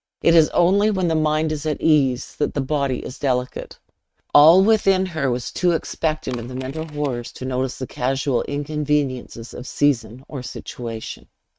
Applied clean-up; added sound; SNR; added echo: neural mask model RNNoise.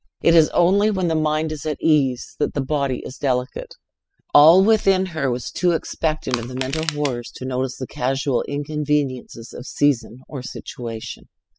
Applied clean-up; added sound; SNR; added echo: classical method spectral subtraction.